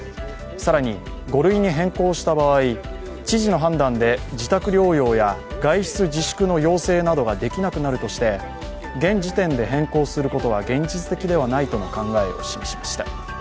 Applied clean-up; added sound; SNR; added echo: none; none; none; none.